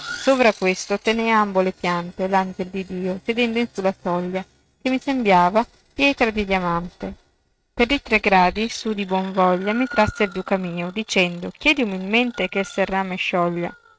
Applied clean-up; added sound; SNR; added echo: neural mask model RNNoise.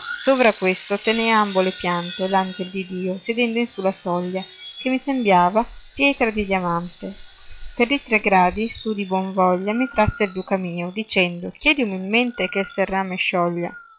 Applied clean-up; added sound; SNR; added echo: classical method log-MMSE.